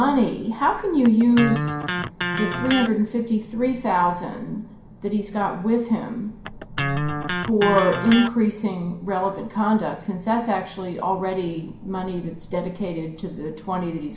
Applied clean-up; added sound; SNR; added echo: none; Electric guitar; 5 dB; reverberation time 0.5 s.